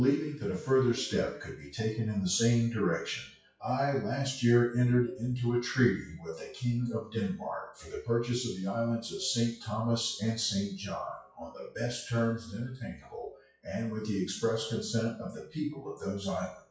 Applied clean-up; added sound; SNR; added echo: classical method WPE with log-MMSE.